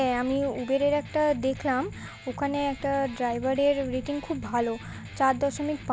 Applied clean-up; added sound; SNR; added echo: none; Electric guitar; 14 dB; none.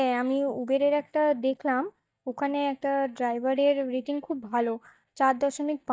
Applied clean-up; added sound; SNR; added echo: neural mask model DeepFilterNet 3.